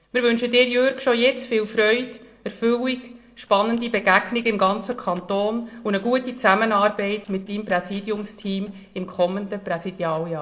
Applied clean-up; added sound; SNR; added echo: neural separator model SepFormer DNS4.